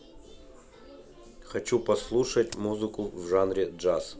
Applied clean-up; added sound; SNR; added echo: none; Crack + Bird; 19 dB; none.